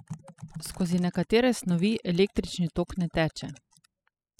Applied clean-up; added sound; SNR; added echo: classical method spectral subtraction.